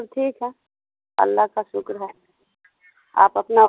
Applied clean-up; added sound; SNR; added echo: none; none; none; none.